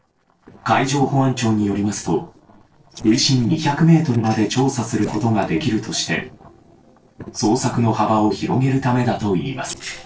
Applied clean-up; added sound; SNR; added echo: neural separator model SepFormer DNS4.